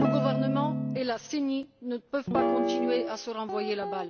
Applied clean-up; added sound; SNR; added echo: none; Guitar; -1 dB; none.